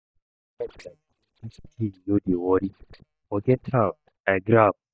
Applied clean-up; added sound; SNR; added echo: neural mask model DeepFilterNet 3.